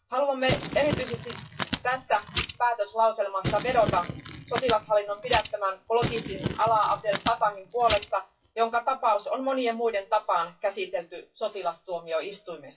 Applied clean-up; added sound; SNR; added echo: classical method WPE with log-MMSE.